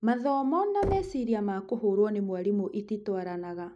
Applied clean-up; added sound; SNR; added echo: none; Knock; 13 dB; none.